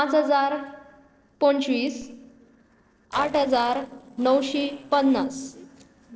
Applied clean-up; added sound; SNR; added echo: neural separator model SepFormer DNS4.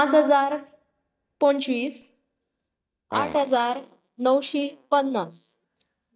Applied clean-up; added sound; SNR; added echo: neural mask model DeepFilterNet 3.